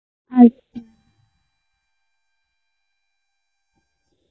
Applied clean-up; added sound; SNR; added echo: neural mask model DeepFilterNet 3.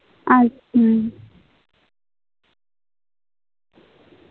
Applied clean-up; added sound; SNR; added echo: none; none; none; none.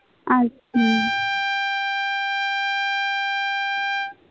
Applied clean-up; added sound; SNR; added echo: none; Trumpet; -2 dB; none.